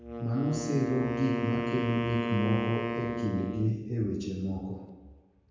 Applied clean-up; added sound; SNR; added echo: none; Wind instrument, woodwind instrument; 4 dB; reverberation time 1.2 s.